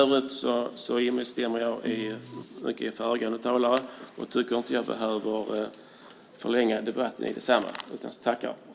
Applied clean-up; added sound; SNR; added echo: none; Organ; 11 dB; none.